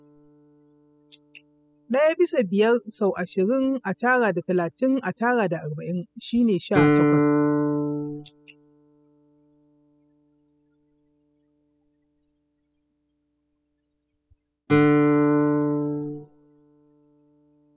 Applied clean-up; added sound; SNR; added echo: classical method spectral subtraction.